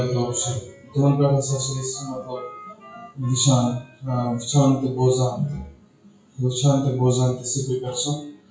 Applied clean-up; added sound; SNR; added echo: classical method WPE with log-MMSE.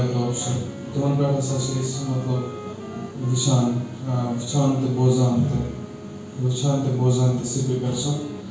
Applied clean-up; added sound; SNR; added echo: none; Wind instrument, woodwind instrument; 19 dB; reverberation time 0.6 s.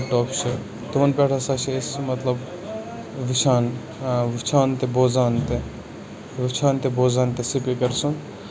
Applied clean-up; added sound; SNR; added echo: none; none; none; none.